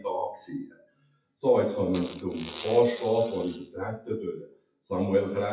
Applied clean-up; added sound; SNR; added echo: classical method WPE with log-MMSE.